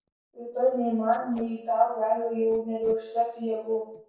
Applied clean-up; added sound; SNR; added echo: neural separator model SepFormer DNS4.